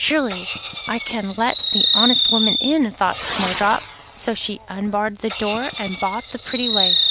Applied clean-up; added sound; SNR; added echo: none; Fireworks; -1 dB; none.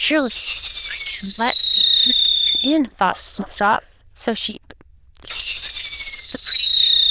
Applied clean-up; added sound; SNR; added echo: neural diffusion model UNIVERSE++.